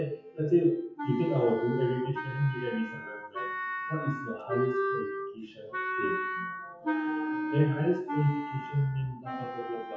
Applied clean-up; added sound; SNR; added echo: classical method WPE with log-MMSE.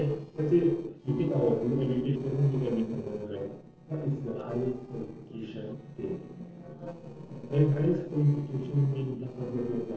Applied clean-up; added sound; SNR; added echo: neural separator model SepFormer DNS4.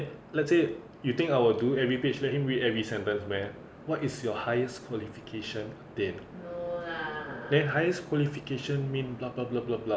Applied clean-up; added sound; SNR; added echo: none; none; none; none.